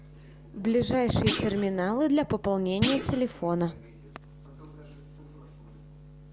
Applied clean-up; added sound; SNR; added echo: none; Thump, thud; 4 dB; none.